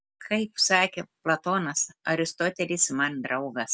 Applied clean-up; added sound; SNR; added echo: none; none; none; none.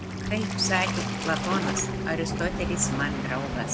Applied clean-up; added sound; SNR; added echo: none; Waves, surf; -1 dB; none.